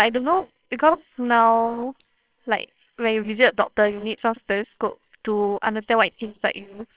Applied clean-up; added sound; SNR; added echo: neural separator model SepFormer WHAMR!.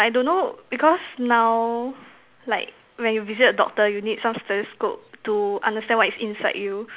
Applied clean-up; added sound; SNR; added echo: none; none; none; none.